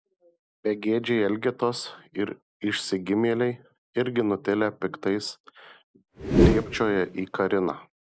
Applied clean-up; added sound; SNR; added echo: none; Whoosh, swoosh, swish; -3 dB; none.